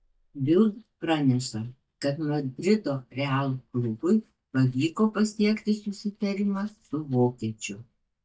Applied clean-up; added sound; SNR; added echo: neural mask model DeepFilterNet 3.